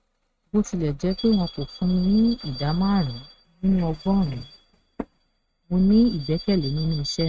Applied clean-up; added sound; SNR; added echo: neural mask model RNNoise.